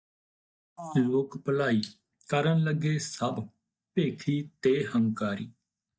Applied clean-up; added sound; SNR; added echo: neural mask model DeepFilterNet 3.